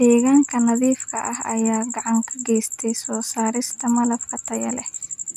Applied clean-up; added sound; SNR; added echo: none; none; none; none.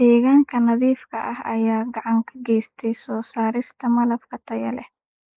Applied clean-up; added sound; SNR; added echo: neural mask model Resemble Enhance denoiser.